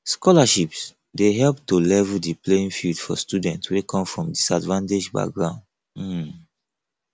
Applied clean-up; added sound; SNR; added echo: none; none; none; none.